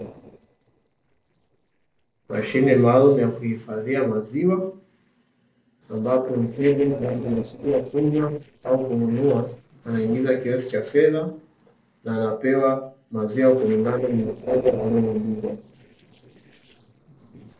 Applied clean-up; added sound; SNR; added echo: neural separator model SepFormer DNS4.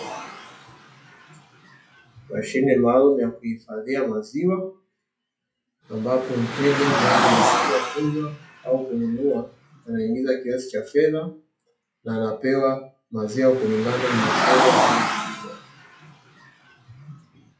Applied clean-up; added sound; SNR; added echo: classical method WPE with log-MMSE.